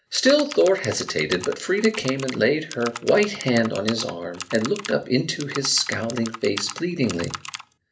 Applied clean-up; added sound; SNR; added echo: none; Computer keyboard; 13 dB; reverberation time 0.3 s.